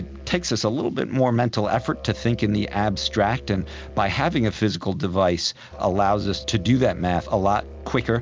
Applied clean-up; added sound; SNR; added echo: none; Musical instrument; 17 dB; none.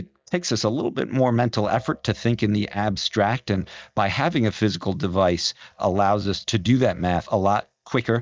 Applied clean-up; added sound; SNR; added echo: neural mask model DeepFilterNet 3.